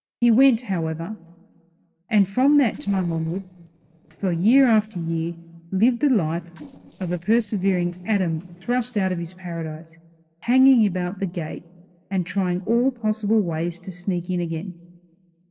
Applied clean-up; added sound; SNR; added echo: neural separator model SepFormer DNS4.